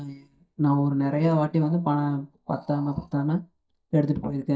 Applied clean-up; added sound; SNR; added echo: neural mask model DeepFilterNet 3.